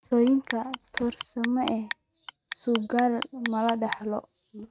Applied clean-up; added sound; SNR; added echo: neural mask model RNNoise.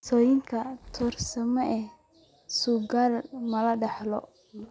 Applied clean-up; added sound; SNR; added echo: none; none; none; none.